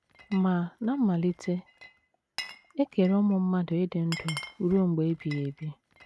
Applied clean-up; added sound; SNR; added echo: none; Glass; 17 dB; none.